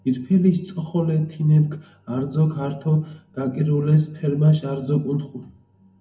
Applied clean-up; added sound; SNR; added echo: none; none; none; reverberation time 0.3 s.